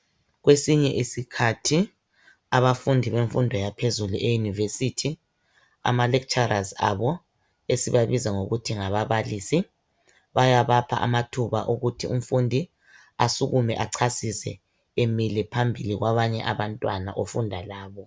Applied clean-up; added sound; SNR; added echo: none; none; none; none.